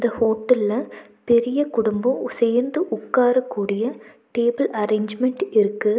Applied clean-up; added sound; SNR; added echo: none; none; none; none.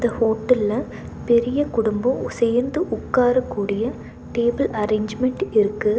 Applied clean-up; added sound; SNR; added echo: none; Boat, Water vehicle; 14 dB; none.